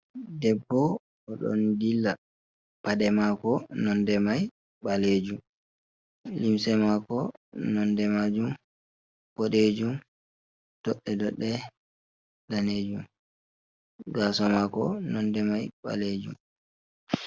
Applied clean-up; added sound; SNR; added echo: none; none; none; none.